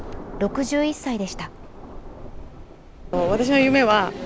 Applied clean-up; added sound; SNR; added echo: none; Thunder; 14 dB; none.